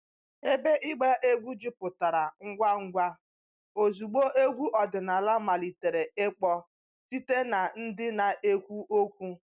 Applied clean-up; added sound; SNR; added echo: none; none; none; none.